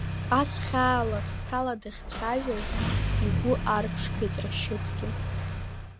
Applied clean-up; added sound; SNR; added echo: none; Engine starting; 0 dB; none.